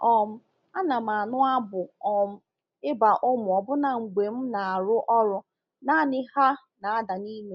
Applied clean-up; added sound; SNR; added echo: none; none; none; none.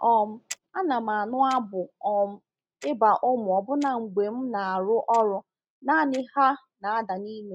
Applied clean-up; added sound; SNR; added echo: neural mask model RNNoise.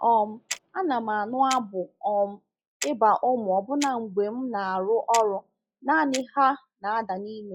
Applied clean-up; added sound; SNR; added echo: classical method log-MMSE.